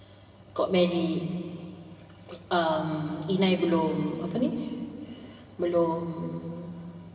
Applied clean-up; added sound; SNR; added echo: none; none; none; reverberation time 2.6 s.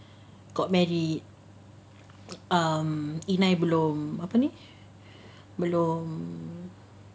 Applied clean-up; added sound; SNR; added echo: none; none; none; none.